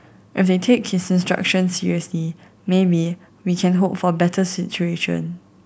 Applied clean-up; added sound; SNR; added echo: none; none; none; none.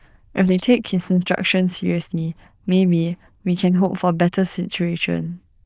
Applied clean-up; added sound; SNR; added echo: neural diffusion model UNIVERSE++.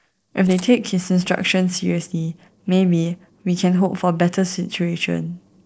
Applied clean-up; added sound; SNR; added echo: neural separator model SepFormer DNS4.